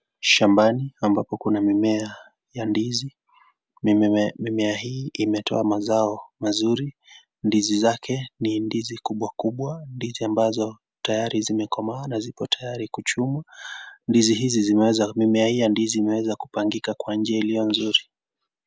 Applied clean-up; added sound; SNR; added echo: none; none; none; none.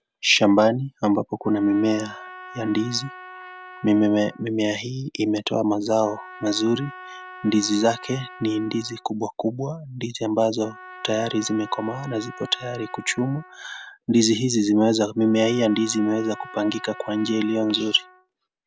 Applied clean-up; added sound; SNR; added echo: none; Trumpet; 19 dB; none.